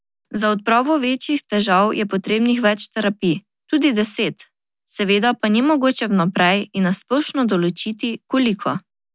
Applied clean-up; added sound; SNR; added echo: none; none; none; none.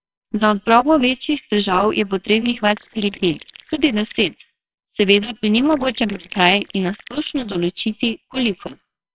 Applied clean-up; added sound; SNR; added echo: neural separator model SepFormer WHAMR!.